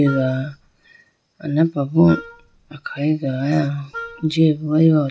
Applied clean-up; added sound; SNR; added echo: none; Wind instrument, woodwind instrument; 17 dB; none.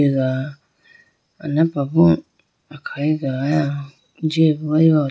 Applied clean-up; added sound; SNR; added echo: none; none; none; none.